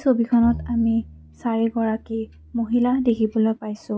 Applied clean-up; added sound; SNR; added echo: none; Bowed string instrument; 17 dB; none.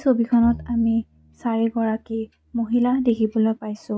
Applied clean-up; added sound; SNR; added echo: neural mask model RNNoise.